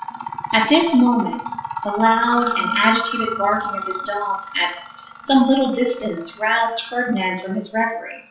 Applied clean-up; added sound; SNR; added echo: classical method WPE with log-MMSE.